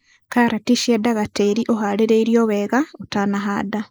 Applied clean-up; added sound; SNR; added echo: neural mask model Resemble Enhance denoiser.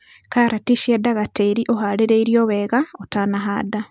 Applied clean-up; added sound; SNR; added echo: none; none; none; none.